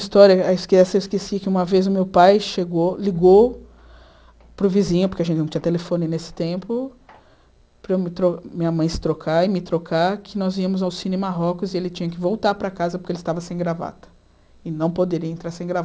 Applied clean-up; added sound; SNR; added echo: none; none; none; none.